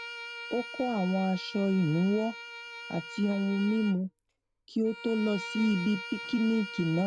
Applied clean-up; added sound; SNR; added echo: none; Bowed string instrument; 12 dB; none.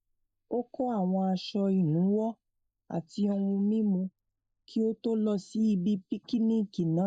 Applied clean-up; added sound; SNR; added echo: neural mask model Resemble Enhance denoiser.